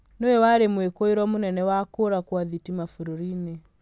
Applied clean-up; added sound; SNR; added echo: none; none; none; none.